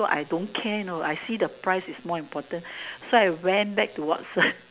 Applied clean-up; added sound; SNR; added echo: none; none; none; none.